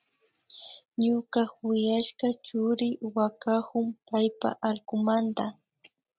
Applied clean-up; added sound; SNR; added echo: none; none; none; none.